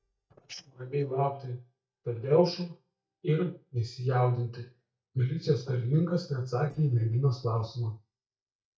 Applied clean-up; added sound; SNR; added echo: neural mask model DeepFilterNet 3.